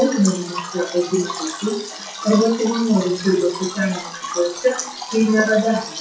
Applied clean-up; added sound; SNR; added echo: classical method WPE with log-MMSE.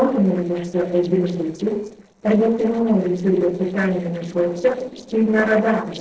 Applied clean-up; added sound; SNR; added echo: neural separator model SepFormer DNS4.